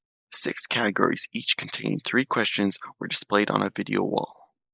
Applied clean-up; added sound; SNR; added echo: neural mask model Resemble Enhance denoiser.